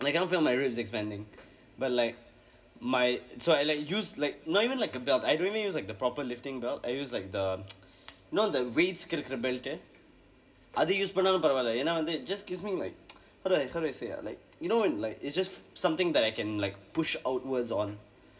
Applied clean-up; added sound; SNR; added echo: none; none; none; reverberation time 2.3 s.